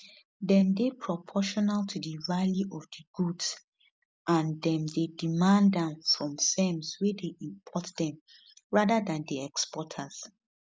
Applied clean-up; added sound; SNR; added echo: none; none; none; none.